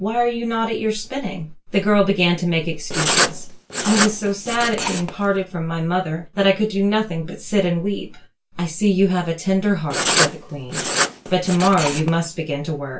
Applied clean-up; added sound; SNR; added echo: none; Writing; 2 dB; reverberation time 0.2 s.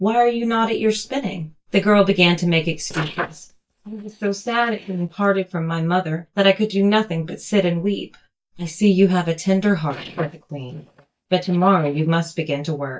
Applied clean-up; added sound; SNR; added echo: neural mask model DeepFilterNet 3.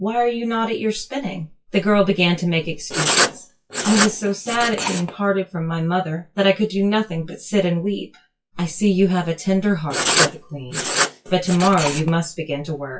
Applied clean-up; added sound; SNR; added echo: classical method WPE with log-MMSE.